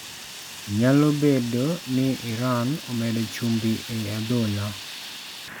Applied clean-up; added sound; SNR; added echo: none; Fire; 13 dB; none.